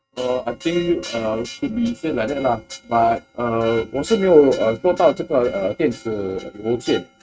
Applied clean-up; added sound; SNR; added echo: neural mask model RNNoise.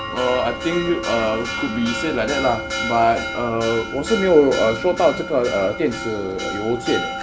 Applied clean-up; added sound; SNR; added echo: none; Church bell; 7 dB; none.